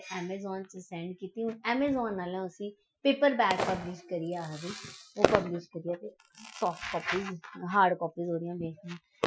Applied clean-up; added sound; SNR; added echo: classical method Wiener filter.